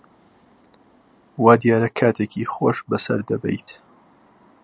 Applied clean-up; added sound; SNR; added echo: none; none; none; none.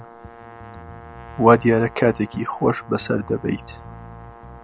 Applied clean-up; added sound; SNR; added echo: none; Bass guitar + Brass instrument; 17 dB; none.